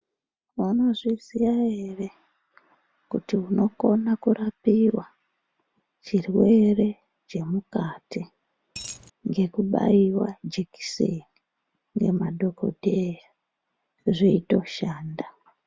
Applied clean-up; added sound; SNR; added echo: none; Coin (dropping); 12 dB; none.